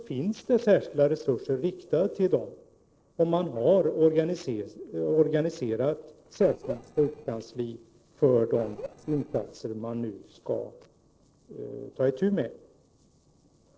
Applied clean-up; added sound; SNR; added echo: neural separator model SepFormer DNS4.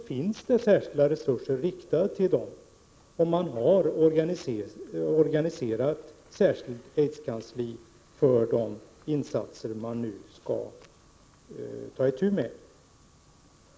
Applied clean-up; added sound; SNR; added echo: none; none; none; none.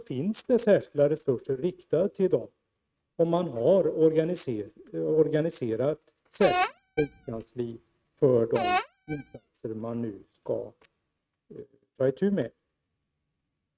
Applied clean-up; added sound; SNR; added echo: neural mask model RNNoise.